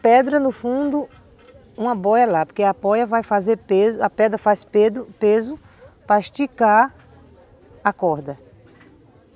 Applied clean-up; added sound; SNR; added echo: none; none; none; none.